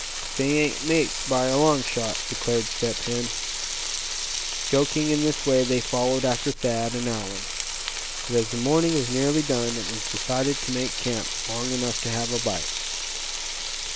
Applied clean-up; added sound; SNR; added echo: none; Frying (food); 4 dB; none.